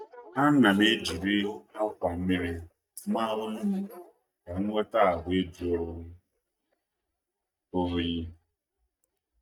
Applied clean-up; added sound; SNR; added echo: neural mask model DeepFilterNet 3.